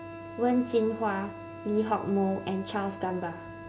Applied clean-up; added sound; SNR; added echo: none; Wind instrument, woodwind instrument; 13 dB; none.